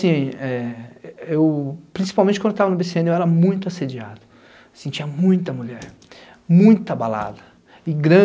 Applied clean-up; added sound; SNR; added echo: none; none; none; none.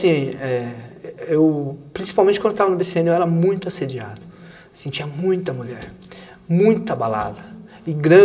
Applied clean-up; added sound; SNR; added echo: none; none; none; reverberation time 2.2 s.